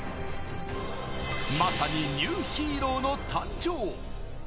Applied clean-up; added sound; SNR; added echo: none; Explosion; 15 dB; none.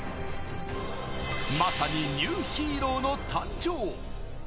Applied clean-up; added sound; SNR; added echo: none; none; none; none.